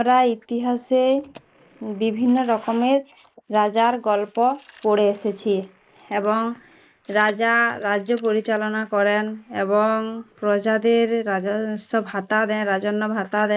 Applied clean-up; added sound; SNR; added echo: neural mask model Resemble Enhance denoiser.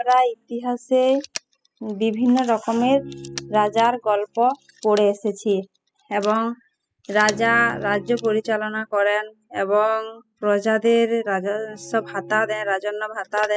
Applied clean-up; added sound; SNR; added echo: classical method spectral subtraction.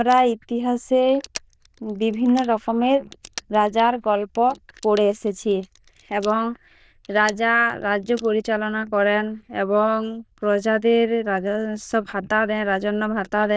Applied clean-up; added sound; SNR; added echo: neural diffusion model UNIVERSE++.